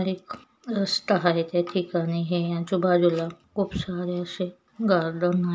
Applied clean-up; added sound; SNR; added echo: none; none; none; none.